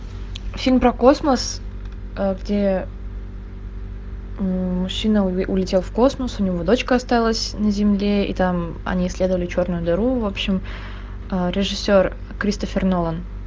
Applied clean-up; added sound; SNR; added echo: none; none; none; none.